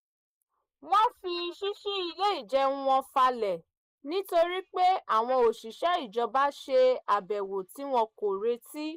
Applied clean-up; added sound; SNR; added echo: neural mask model Resemble Enhance denoiser.